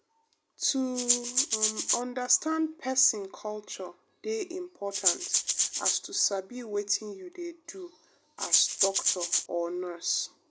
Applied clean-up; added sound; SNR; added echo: none; Rattle (instrument); -4 dB; none.